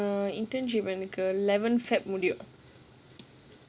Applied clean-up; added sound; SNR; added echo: none; none; none; none.